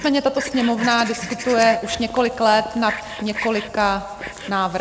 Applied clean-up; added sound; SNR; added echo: none; Sawing + Walk, footsteps / Bird vocalization, bird call, bird song; 12 dB; none.